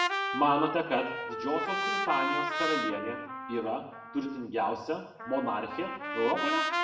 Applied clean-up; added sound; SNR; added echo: none; Trumpet; 2 dB; reverberation time 0.8 s.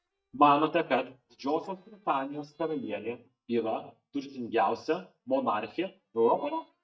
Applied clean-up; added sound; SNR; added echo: neural mask model DeepFilterNet 3.